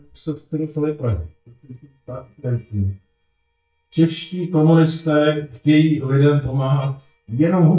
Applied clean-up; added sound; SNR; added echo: neural mask model DeepFilterNet 3.